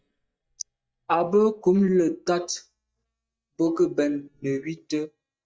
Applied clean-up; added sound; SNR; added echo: neural mask model DeepFilterNet 3.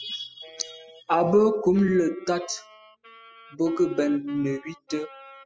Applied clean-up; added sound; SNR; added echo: classical method spectral subtraction.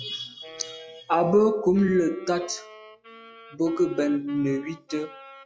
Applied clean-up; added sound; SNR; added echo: classical method log-MMSE.